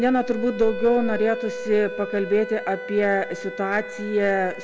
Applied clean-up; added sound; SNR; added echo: none; Wind instrument, woodwind instrument; 10 dB; none.